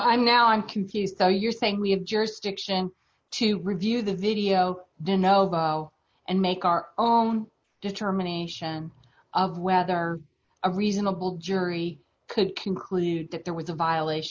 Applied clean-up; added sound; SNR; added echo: none; none; none; none.